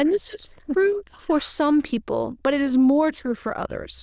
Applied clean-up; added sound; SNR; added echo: neural diffusion model UNIVERSE++.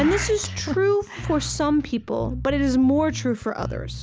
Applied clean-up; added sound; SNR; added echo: none; Bass guitar; 10 dB; none.